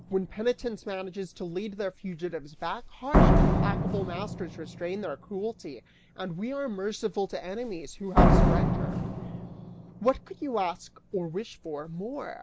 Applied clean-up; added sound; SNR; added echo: none; Slam; -5 dB; none.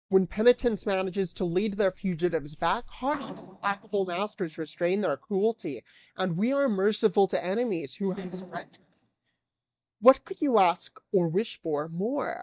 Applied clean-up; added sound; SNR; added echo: neural mask model DeepFilterNet 3.